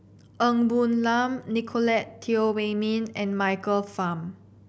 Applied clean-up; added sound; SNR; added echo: none; none; none; none.